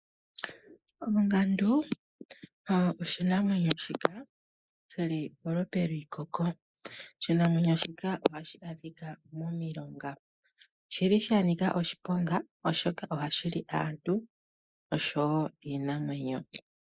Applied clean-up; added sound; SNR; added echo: neural mask model Resemble Enhance denoiser.